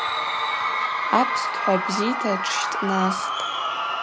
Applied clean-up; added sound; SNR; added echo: none; Crowd / Cheering; -2 dB; none.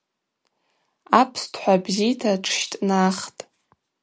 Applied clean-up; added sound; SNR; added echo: none; none; none; none.